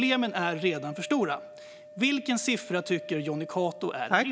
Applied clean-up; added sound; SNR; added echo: none; Wind instrument, woodwind instrument; 15 dB; none.